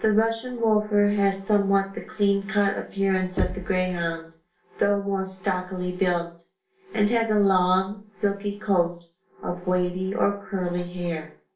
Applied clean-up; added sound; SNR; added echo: none; Knock; 11 dB; reverberation time 0.3 s.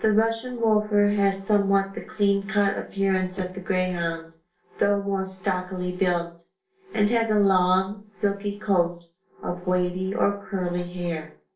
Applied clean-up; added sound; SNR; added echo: neural separator model SepFormer DNS4.